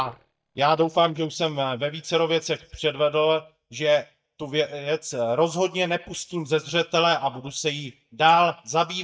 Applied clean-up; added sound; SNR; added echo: neural mask model DeepFilterNet 3.